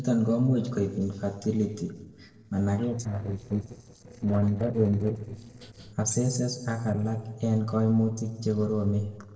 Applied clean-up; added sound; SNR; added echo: neural separator model SepFormer DNS4.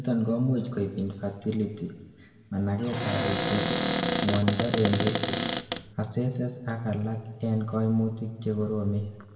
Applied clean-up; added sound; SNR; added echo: none; Cupboard open or close; -1 dB; reverberation time 1.5 s.